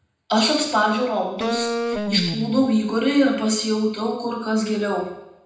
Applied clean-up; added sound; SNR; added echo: none; Wind instrument, woodwind instrument; 5 dB; reverberation time 0.8 s.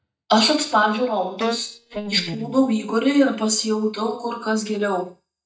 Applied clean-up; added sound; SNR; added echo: neural mask model DeepFilterNet 3.